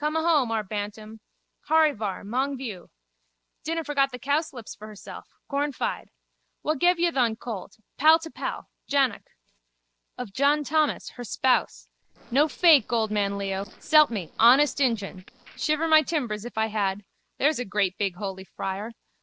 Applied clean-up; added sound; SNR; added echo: neural separator model SepFormer DNS4.